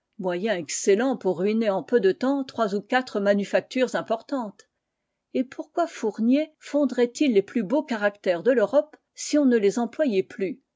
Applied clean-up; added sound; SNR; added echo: none; none; none; none.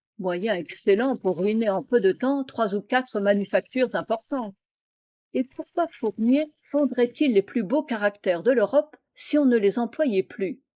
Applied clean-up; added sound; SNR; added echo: neural mask model Resemble Enhance denoiser.